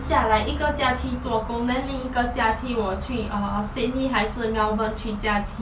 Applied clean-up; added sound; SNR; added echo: none; none; none; none.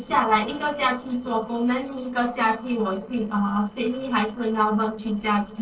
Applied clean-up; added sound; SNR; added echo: neural separator model SepFormer DNS4.